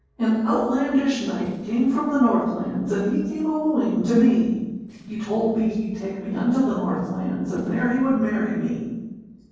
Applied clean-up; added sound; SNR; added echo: neural separator model SepFormer DNS4.